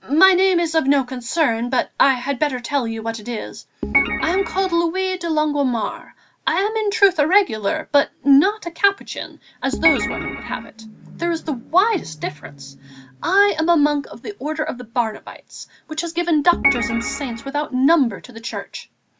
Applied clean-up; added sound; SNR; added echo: none; Organ; 3 dB; none.